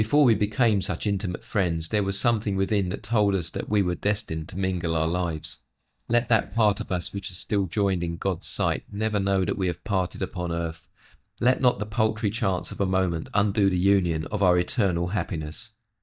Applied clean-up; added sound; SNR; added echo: neural mask model DeepFilterNet 3.